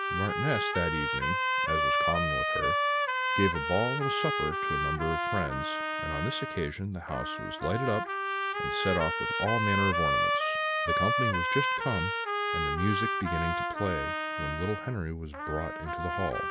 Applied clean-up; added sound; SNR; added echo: none; Trumpet; -3 dB; none.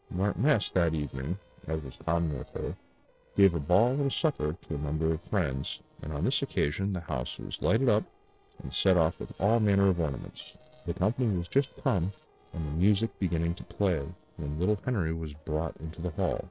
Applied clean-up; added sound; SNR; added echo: neural separator model SepFormer DNS4.